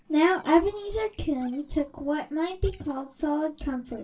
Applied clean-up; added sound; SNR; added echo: neural separator model SepFormer DNS4.